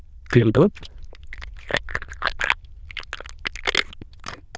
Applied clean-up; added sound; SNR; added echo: neural diffusion model UNIVERSE++.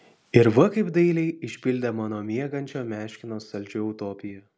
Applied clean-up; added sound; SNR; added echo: none; none; none; none.